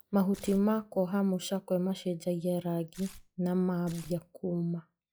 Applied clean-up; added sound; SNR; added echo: classical method log-MMSE.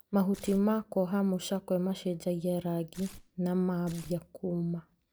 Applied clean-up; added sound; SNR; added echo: none; Tearing; 20 dB; none.